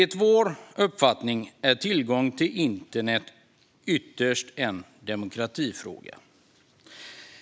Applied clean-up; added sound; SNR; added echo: none; none; none; none.